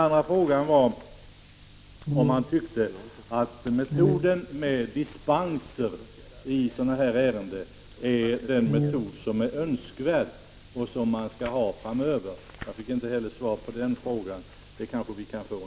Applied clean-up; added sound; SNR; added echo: none; Brass instrument; 3 dB; none.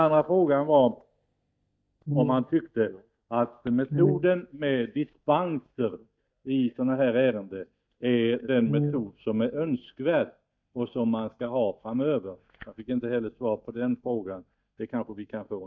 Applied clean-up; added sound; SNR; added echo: neural mask model DeepFilterNet 3.